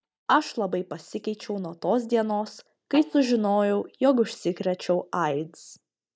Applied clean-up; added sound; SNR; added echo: neural mask model DeepFilterNet 3.